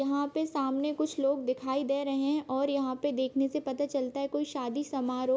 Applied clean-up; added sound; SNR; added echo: none; none; none; none.